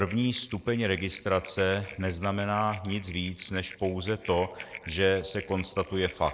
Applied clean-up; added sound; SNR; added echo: neural mask model Resemble Enhance denoiser.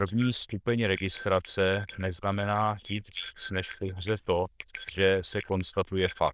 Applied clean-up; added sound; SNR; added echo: neural diffusion model UNIVERSE++.